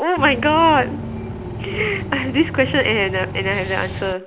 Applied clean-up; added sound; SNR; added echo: none; Bus / Engine; 8 dB; none.